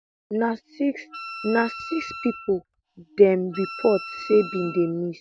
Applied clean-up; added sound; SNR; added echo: none; Wind instrument, woodwind instrument; 14 dB; none.